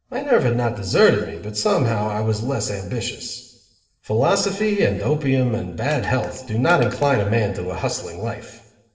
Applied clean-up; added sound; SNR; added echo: neural separator model SepFormer DNS4.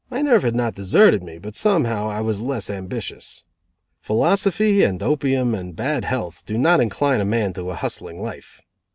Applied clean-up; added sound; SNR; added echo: none; none; none; none.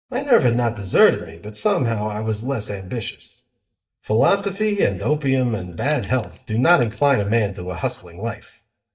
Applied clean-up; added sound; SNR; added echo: neural mask model DeepFilterNet 3.